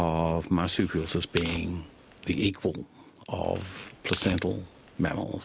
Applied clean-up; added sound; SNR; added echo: none; Tearing; 11 dB; none.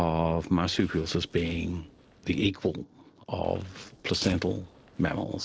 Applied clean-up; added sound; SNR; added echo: neural separator model SepFormer DNS4.